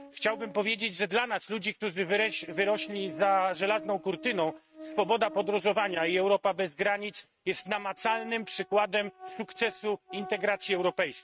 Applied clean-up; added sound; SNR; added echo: neural mask model RNNoise.